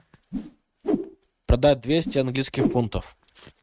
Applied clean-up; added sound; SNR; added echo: neural mask model RNNoise.